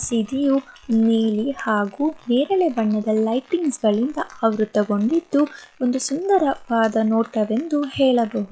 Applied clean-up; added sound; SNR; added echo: classical method log-MMSE.